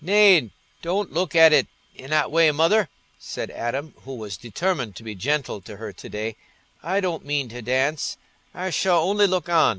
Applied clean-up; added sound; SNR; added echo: none; none; none; none.